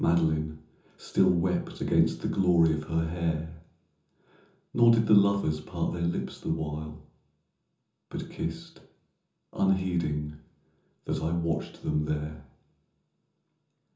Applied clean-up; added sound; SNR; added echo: none; none; none; reverberation time 0.6 s.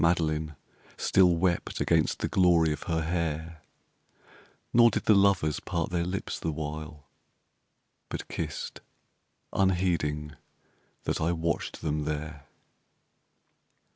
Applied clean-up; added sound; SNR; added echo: none; none; none; none.